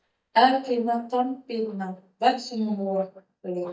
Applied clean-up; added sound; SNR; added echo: neural mask model DeepFilterNet 3.